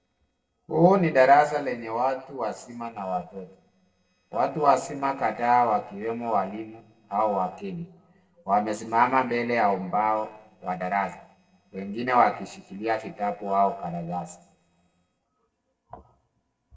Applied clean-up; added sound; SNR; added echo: neural separator model SepFormer DNS4.